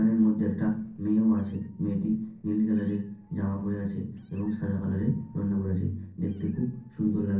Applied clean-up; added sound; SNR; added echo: neural separator model SepFormer DNS4.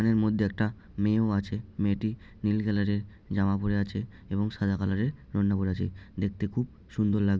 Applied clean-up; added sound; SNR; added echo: none; none; none; none.